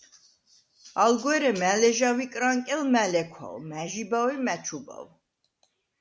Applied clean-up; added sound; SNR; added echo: none; none; none; none.